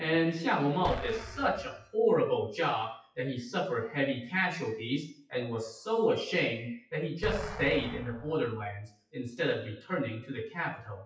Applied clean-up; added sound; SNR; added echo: classical method WPE with log-MMSE.